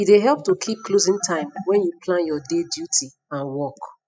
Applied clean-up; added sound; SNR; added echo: classical method spectral subtraction.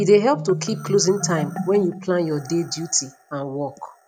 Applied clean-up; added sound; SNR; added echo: none; Marimba, xylophone; 11 dB; none.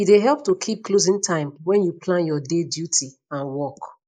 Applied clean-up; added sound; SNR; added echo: neural mask model Resemble Enhance denoiser.